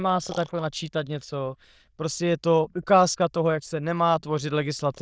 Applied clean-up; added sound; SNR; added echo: neural diffusion model UNIVERSE++.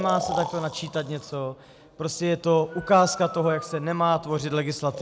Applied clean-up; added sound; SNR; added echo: none; Breathing; 12 dB; none.